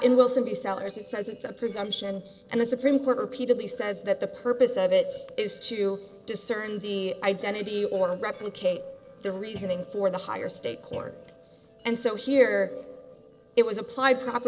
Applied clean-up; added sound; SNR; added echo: neural separator model SepFormer DNS4.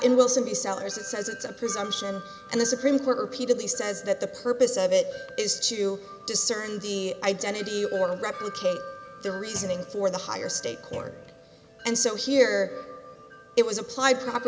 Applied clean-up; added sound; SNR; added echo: none; Thump, thud + Wind chime; 18 dB; none.